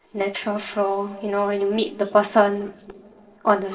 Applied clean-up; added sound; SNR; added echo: neural separator model SepFormer DNS4.